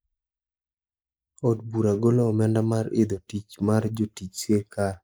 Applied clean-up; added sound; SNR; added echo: neural mask model Resemble Enhance denoiser.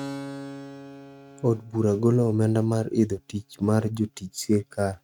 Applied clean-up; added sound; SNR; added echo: neural mask model RNNoise.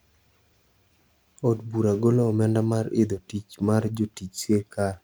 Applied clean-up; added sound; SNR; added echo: none; none; none; none.